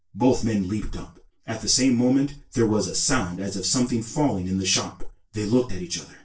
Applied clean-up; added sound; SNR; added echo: neural separator model SepFormer DNS4.